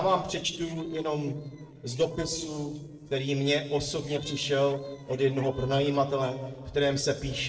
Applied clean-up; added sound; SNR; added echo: neural separator model SepFormer DNS4.